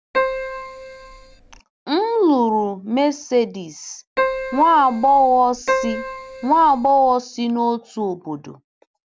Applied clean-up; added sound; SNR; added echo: none; Keyboard (musical); 6 dB; none.